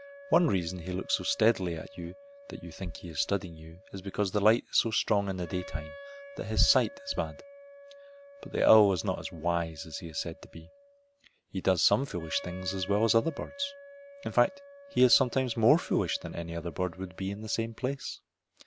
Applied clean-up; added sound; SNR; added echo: none; Wind instrument, woodwind instrument; 20 dB; none.